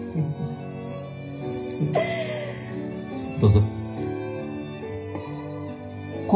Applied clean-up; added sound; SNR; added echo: none; none; none; reverberation time 0.4 s.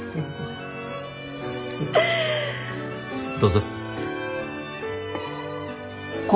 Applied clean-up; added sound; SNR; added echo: none; none; none; none.